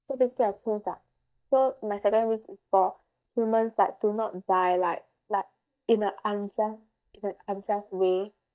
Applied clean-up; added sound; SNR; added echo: neural mask model DeepFilterNet 3.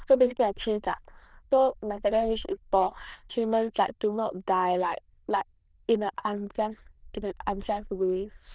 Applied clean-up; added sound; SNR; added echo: neural diffusion model UNIVERSE++.